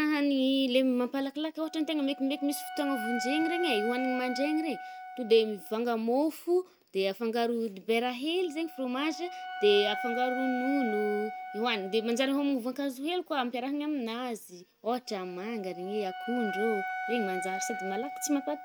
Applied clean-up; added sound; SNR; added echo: none; Wind instrument, woodwind instrument; 9 dB; none.